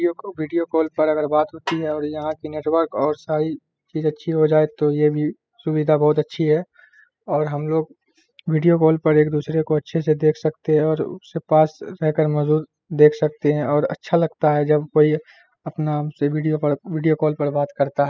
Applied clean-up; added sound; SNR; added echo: classical method spectral subtraction.